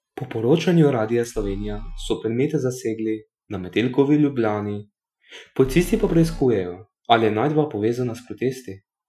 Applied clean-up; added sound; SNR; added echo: classical method Wiener filter.